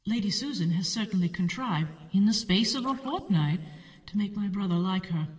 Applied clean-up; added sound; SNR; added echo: neural separator model SepFormer DNS4.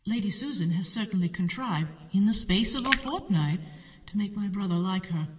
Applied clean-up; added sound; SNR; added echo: none; Splash, splatter; 8 dB; reverberation time 2.1 s.